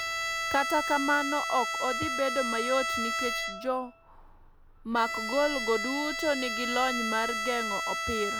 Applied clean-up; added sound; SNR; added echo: none; Bowed string instrument; 2 dB; none.